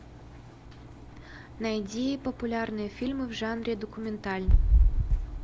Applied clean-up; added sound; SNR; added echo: none; Engine; 19 dB; none.